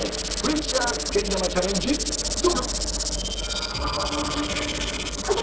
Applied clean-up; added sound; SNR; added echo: neural separator model SepFormer DNS4.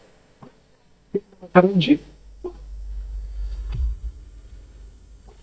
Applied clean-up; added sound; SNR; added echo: neural mask model DeepFilterNet 3.